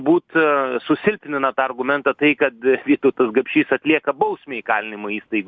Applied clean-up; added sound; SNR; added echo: none; none; none; none.